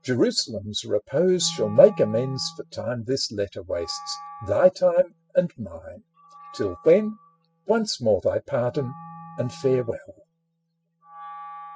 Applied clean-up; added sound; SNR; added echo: classical method spectral subtraction.